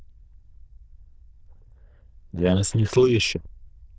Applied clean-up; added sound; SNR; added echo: neural diffusion model UNIVERSE++.